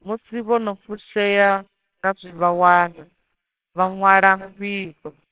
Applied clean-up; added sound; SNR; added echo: neural separator model SepFormer WHAMR!.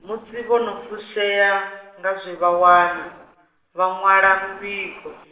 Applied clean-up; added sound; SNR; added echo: neural separator model SepFormer DNS4.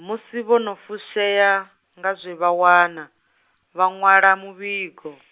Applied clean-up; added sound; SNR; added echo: none; none; none; none.